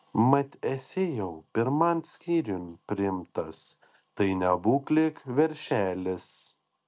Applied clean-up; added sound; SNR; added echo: none; none; none; none.